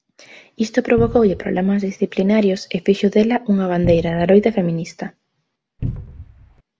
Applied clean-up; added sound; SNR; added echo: none; Cupboard open or close; 10 dB; none.